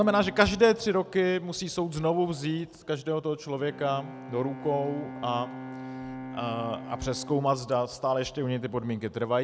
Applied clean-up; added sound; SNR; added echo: none; Bowed string instrument; 15 dB; none.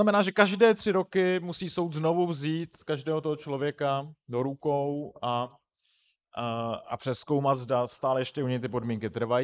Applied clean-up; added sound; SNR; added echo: neural mask model Resemble Enhance denoiser.